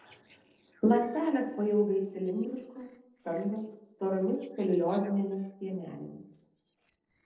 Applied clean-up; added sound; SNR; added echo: neural separator model SepFormer DNS4.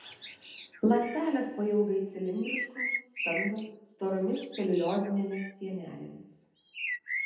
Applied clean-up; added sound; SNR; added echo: none; Bird; 8 dB; reverberation time 0.8 s.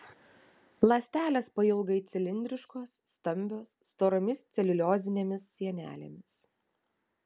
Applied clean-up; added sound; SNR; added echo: none; none; none; none.